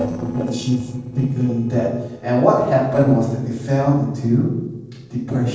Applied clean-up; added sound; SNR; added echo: neural separator model SepFormer DNS4.